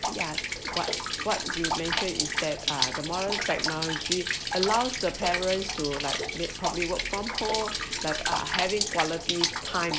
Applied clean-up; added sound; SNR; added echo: none; Rain; 0 dB; none.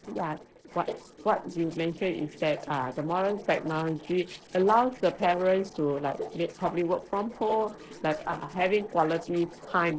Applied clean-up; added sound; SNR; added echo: neural separator model SepFormer DNS4.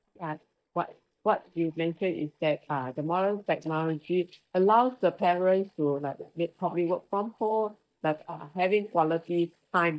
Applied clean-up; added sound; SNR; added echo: neural mask model DeepFilterNet 3.